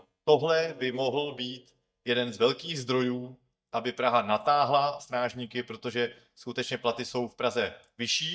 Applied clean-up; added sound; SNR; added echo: neural mask model DeepFilterNet 3.